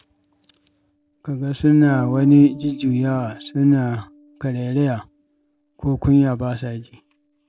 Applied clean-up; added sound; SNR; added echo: none; Bass guitar; 18 dB; none.